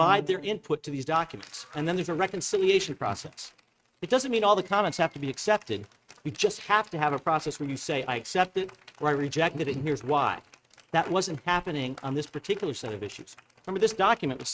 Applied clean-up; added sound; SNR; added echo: neural mask model RNNoise.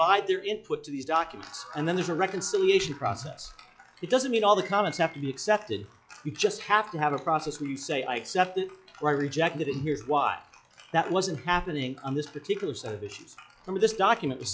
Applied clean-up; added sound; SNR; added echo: classical method log-MMSE.